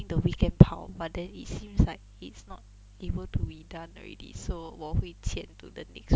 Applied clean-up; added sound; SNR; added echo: none; none; none; none.